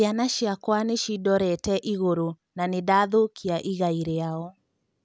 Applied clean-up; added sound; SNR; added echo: none; none; none; none.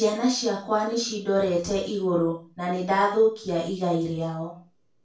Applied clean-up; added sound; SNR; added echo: none; none; none; reverberation time 0.3 s.